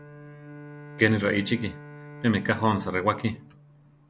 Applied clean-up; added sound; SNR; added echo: none; Bowed string instrument; 16 dB; none.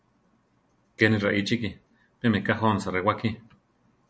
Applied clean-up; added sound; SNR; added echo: none; none; none; none.